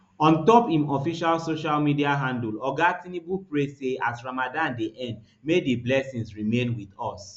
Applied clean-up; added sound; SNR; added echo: none; none; none; none.